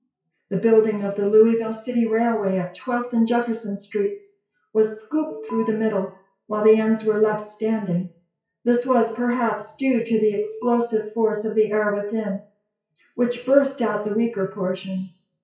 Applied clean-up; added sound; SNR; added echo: classical method WPE with log-MMSE.